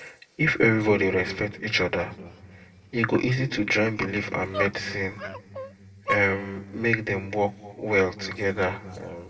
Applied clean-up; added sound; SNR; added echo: none; Dog; 11 dB; reverberation time 1.8 s.